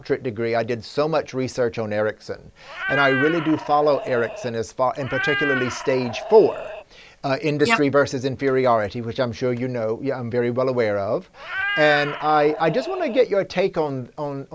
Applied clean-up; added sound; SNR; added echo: none; Meow; 7 dB; none.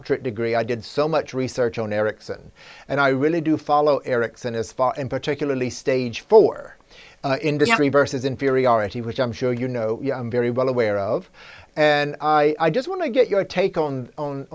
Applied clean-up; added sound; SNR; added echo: none; none; none; none.